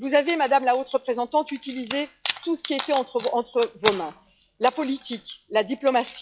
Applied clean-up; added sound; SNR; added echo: classical method log-MMSE.